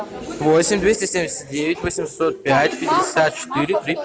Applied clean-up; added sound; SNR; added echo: none; none; none; none.